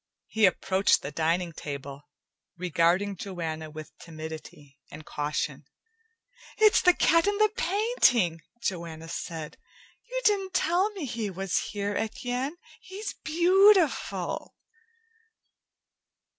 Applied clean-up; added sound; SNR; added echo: none; none; none; none.